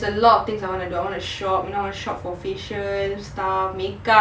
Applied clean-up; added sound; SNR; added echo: none; none; none; none.